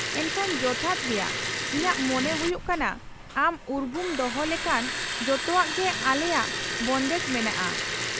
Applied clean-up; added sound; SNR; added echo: none; Liquid; 2 dB; none.